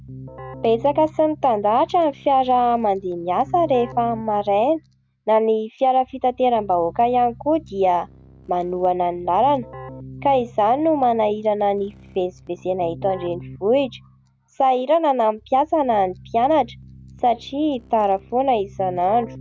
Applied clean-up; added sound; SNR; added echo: none; Keyboard (musical); 20 dB; none.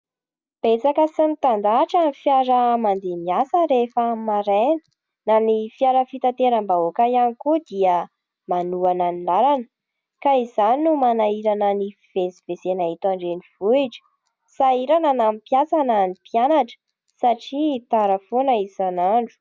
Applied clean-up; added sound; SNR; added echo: none; none; none; none.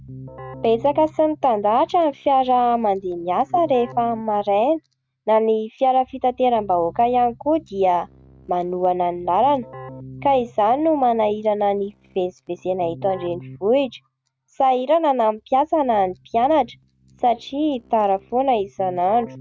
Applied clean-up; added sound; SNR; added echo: neural mask model RNNoise.